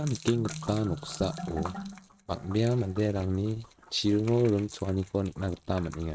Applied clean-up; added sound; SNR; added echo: neural mask model RNNoise.